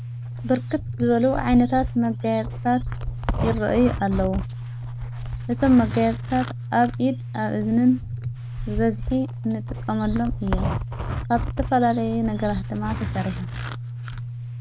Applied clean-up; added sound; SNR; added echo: none; Zipper (clothing); 5 dB; none.